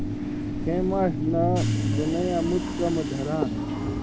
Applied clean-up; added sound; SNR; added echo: none; Truck + Subway, metro, underground / Train; 0 dB; none.